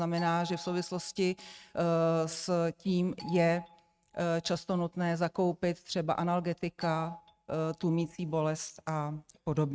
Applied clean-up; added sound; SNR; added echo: neural mask model RNNoise.